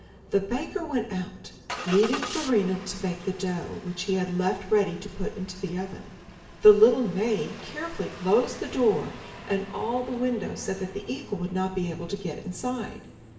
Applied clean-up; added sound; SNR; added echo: none; Engine starting; 15 dB; reverberation time 1.4 s.